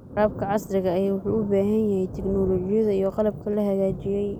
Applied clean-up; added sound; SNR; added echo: none; Thunder; 12 dB; none.